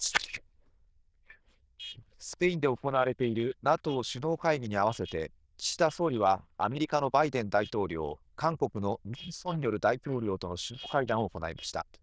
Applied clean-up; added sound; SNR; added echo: neural diffusion model UNIVERSE++.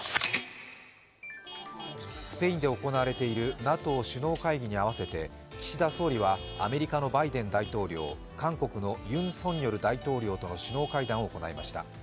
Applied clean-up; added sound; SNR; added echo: none; Vehicle horn, car horn, honking / Truck; 18 dB; none.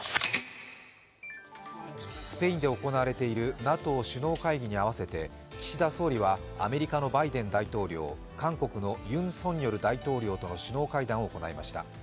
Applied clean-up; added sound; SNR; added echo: none; none; none; none.